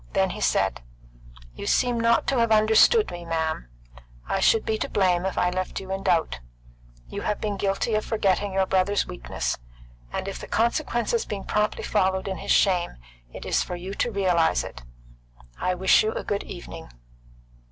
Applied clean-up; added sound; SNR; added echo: none; none; none; none.